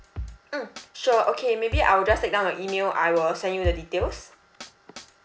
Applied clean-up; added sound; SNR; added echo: none; Drum kit; 10 dB; none.